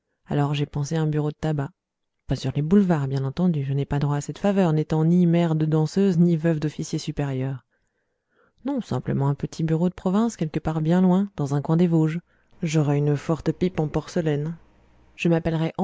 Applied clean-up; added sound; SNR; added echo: none; none; none; none.